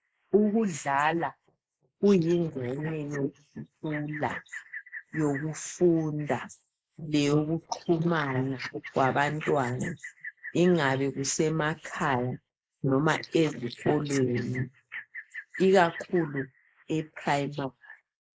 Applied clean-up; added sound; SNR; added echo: neural mask model Resemble Enhance denoiser.